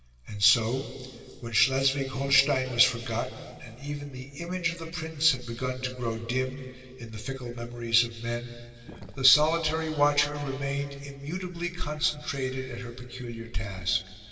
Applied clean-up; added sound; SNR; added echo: none; Sink (filling or washing); 19 dB; reverberation time 2.6 s.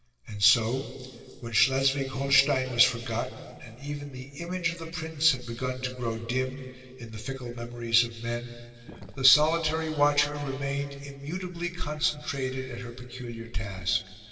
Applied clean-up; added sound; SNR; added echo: neural separator model SepFormer DNS4.